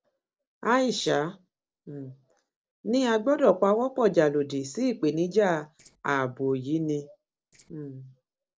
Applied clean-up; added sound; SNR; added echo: neural separator model SepFormer DNS4.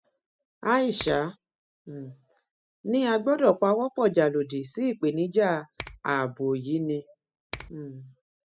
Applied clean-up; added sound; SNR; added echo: classical method spectral subtraction.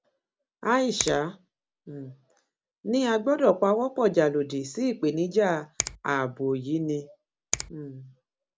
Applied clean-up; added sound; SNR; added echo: none; Finger snapping; 10 dB; none.